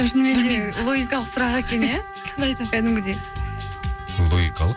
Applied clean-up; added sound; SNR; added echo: none; Wind instrument, woodwind instrument; 14 dB; none.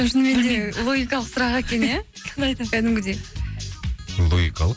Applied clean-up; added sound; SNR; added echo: none; none; none; none.